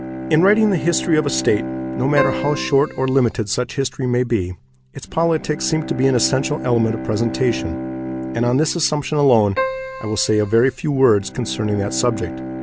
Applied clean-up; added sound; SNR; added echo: none; Bowed string instrument + Keyboard (musical); 8 dB; none.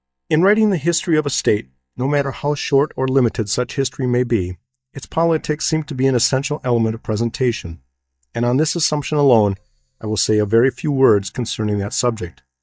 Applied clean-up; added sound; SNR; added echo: neural mask model DeepFilterNet 3.